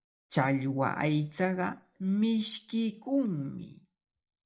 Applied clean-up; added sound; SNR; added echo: neural mask model DeepFilterNet 3.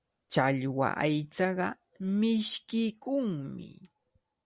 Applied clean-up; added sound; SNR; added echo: none; none; none; none.